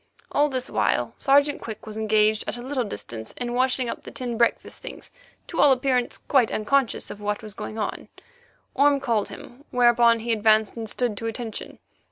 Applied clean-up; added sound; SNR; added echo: none; none; none; none.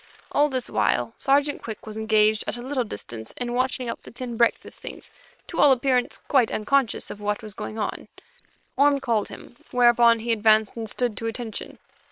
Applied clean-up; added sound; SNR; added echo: neural separator model SepFormer WHAM!.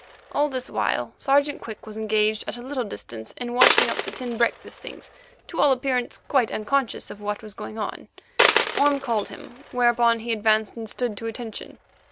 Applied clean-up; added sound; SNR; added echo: none; Coin (dropping); 5 dB; none.